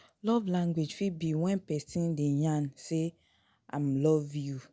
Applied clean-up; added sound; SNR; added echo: none; none; none; none.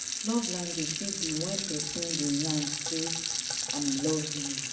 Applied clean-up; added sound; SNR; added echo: none; Sink (filling or washing) / Water tap, faucet; 0 dB; reverberation time 0.6 s.